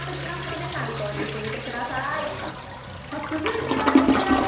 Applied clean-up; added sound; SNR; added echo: none; Toilet flush; -4 dB; reverberation time 1.1 s.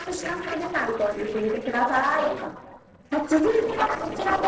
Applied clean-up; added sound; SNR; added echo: neural separator model SepFormer DNS4.